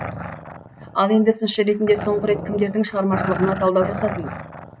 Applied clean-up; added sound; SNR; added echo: none; Growling; 9 dB; none.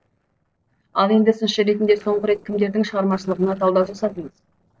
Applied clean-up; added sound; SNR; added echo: neural separator model SepFormer DNS4.